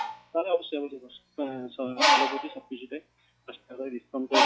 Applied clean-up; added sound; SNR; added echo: classical method log-MMSE.